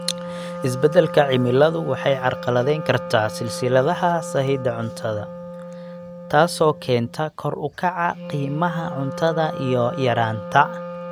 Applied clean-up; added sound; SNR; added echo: none; Wind instrument, woodwind instrument; 10 dB; none.